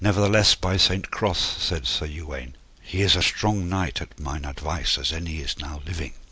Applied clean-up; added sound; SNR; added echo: none; none; none; none.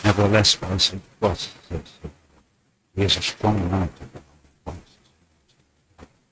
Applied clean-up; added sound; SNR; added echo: neural mask model RNNoise.